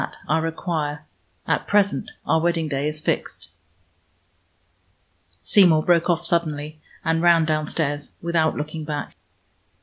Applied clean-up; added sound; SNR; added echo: none; none; none; none.